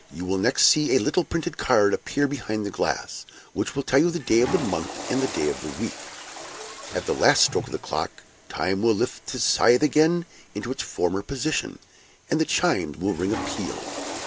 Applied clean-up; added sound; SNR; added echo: none; Toilet flush / Water; 14 dB; none.